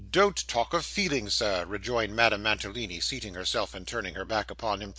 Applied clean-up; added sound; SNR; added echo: none; none; none; none.